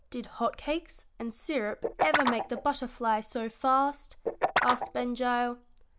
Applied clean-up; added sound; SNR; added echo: none; Guitar; 2 dB; none.